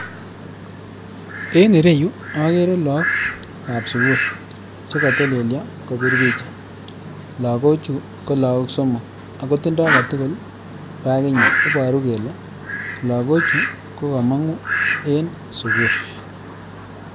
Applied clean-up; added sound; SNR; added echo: none; Fowl; 4 dB; none.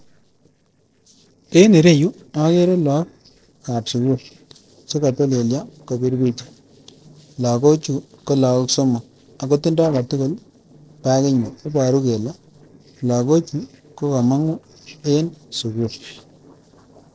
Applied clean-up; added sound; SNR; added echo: neural separator model SepFormer DNS4.